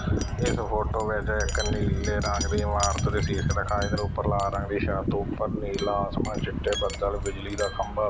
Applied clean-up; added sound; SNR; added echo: none; Wind chime; 4 dB; none.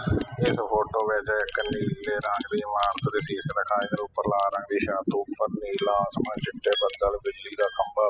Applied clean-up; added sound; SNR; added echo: classical method spectral subtraction.